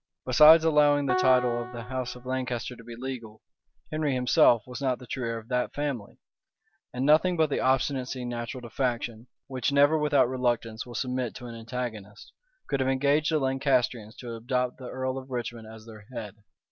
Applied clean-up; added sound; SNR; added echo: none; Piano; 8 dB; none.